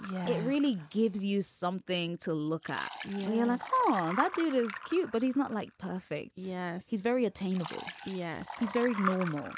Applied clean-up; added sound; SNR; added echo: none; Liquid; 12 dB; none.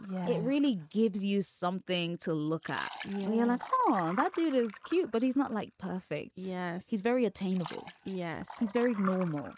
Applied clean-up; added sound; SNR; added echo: neural mask model RNNoise.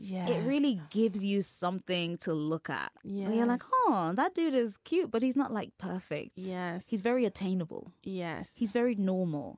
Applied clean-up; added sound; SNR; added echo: none; none; none; none.